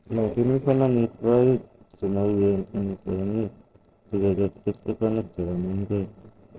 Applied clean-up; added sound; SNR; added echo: neural separator model SepFormer DNS4.